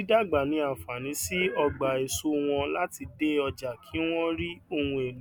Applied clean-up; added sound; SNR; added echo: none; none; none; none.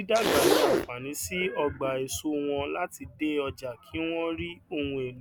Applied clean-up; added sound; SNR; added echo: none; Zipper (clothing); -2 dB; none.